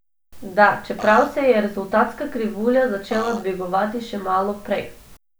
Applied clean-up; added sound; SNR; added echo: none; Burping, eructation; 11 dB; none.